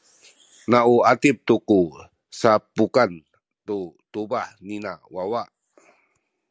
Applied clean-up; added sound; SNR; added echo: none; none; none; none.